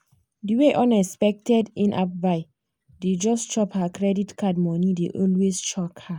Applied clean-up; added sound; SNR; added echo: none; none; none; none.